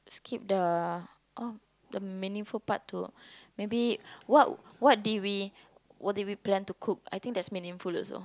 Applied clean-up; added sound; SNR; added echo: none; none; none; none.